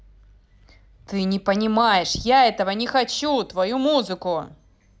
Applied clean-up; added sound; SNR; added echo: none; none; none; none.